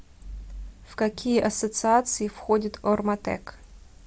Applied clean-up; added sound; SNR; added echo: none; none; none; none.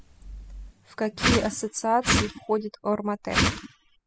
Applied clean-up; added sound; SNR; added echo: classical method spectral subtraction.